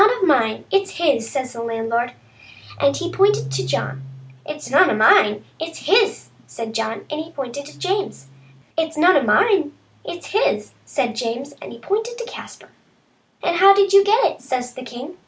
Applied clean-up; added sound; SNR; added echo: none; none; none; none.